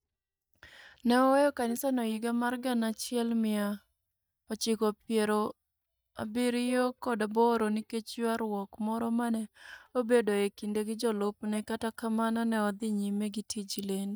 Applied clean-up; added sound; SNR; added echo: neural mask model DeepFilterNet 3.